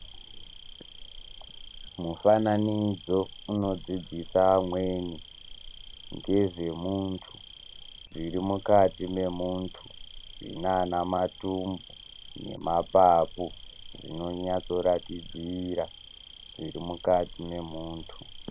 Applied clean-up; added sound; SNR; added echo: none; Insect; 15 dB; none.